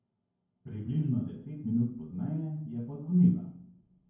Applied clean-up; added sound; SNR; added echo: none; none; none; reverberation time 0.9 s.